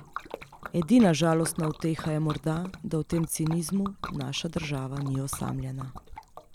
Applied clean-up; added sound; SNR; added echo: none; Liquid; 14 dB; none.